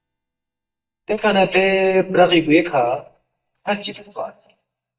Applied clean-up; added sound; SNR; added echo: neural mask model DeepFilterNet 3.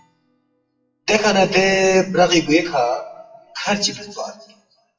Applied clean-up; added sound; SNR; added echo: classical method WPE with log-MMSE.